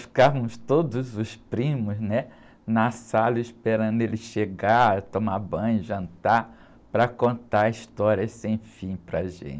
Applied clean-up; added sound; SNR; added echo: none; none; none; none.